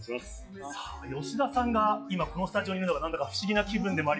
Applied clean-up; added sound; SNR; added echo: classical method log-MMSE.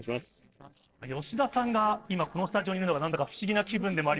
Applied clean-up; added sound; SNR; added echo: neural separator model SepFormer DNS4.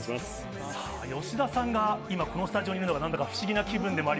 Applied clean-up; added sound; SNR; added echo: none; none; none; none.